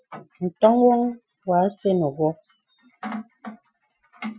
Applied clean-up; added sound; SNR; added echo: classical method Wiener filter.